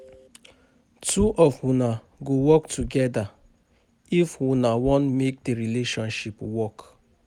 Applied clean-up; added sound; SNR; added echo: none; none; none; none.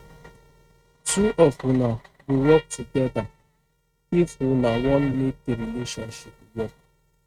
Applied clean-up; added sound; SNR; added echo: neural mask model RNNoise.